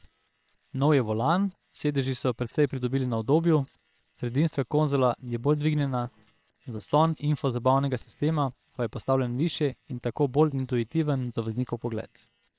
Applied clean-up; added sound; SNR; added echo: neural separator model SepFormer WHAM!.